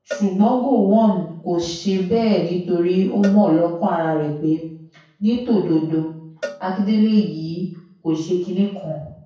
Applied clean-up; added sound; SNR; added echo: none; Cowbell; 20 dB; reverberation time 0.6 s.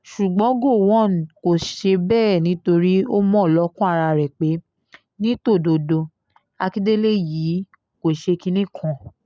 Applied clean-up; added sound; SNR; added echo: none; none; none; none.